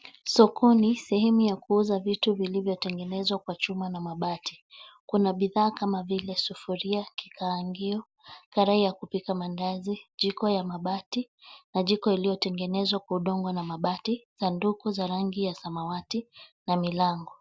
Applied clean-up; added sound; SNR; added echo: none; none; none; none.